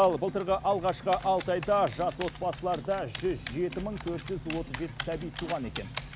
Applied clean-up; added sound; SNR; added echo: none; Typing; 12 dB; none.